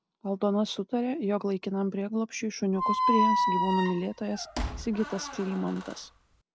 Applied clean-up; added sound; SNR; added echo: none; Squeak; 0 dB; none.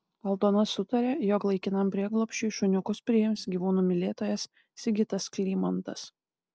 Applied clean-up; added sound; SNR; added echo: none; none; none; none.